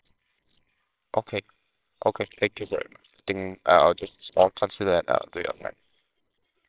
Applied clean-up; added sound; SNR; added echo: neural separator model SepFormer WHAMR!.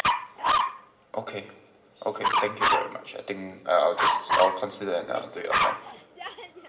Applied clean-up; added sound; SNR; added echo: none; Dog; -2 dB; reverberation time 2.6 s.